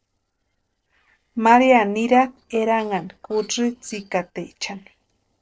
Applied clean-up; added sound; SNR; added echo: neural separator model SepFormer DNS4.